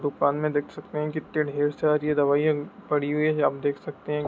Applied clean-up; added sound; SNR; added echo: none; none; none; none.